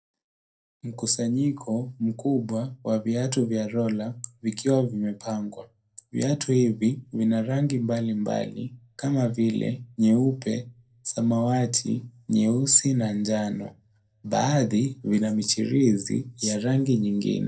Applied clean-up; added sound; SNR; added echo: none; none; none; reverberation time 0.2 s.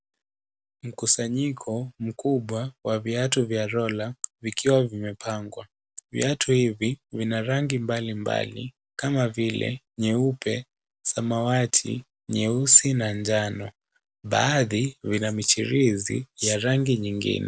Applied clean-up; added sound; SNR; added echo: none; none; none; none.